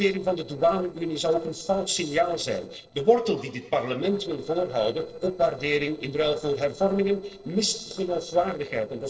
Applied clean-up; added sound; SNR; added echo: neural separator model SepFormer DNS4.